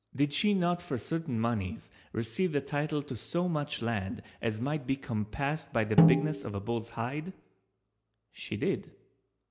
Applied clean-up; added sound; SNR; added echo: none; Snare drum; -4 dB; none.